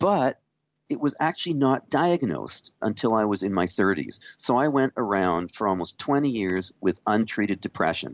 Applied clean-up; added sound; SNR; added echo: none; none; none; none.